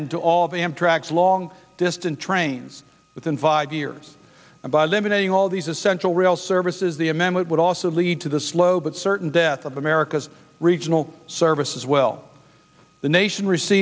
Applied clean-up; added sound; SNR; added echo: none; none; none; none.